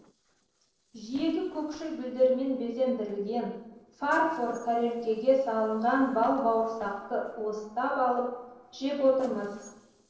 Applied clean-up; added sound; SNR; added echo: neural separator model SepFormer DNS4.